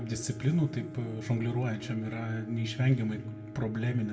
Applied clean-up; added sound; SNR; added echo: none; Bowed string instrument; 15 dB; reverberation time 1.2 s.